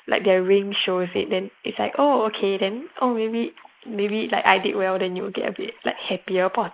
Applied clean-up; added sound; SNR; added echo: neural mask model Resemble Enhance denoiser.